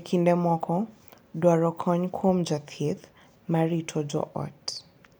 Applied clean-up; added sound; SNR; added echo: none; none; none; none.